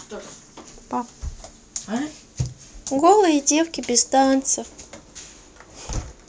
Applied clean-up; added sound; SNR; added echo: none; none; none; none.